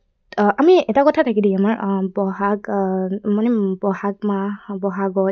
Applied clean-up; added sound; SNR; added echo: none; none; none; none.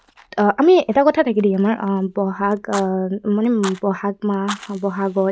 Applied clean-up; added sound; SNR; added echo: none; Fire; 19 dB; none.